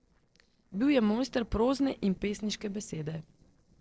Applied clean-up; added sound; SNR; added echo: neural separator model SepFormer DNS4.